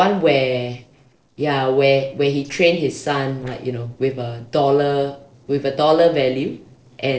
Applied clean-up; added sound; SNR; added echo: neural separator model SepFormer DNS4.